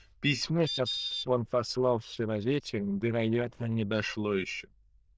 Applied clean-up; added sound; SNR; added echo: neural diffusion model UNIVERSE++.